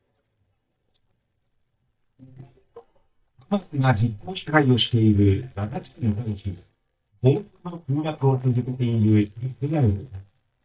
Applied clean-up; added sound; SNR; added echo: neural mask model DeepFilterNet 3.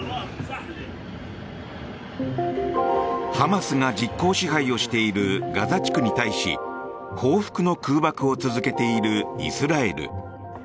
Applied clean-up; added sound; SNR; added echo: none; none; none; none.